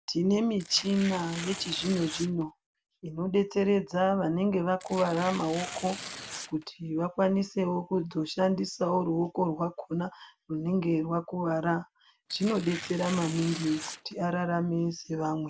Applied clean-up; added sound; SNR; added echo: none; Tearing; 12 dB; none.